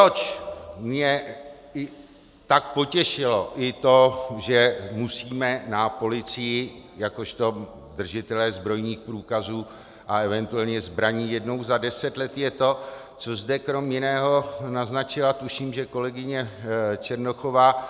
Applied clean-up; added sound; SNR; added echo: none; none; none; none.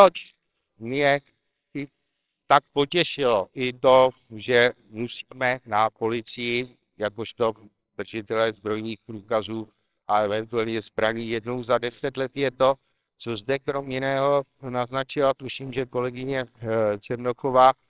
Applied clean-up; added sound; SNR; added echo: neural separator model SepFormer WHAMR!.